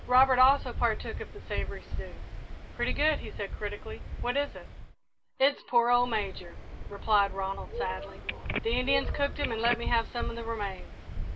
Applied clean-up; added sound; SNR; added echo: none; Telephone + Waves, surf; 5 dB; none.